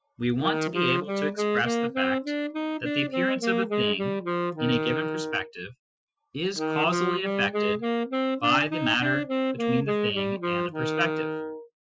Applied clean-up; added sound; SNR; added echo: classical method Wiener filter.